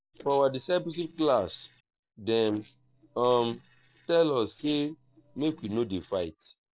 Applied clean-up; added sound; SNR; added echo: neural separator model SepFormer DNS4.